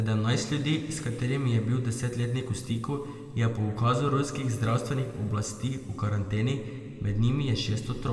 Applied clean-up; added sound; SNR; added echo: none; none; none; reverberation time 2.3 s.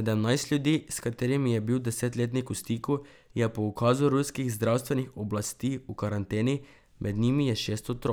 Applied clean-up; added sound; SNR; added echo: none; none; none; none.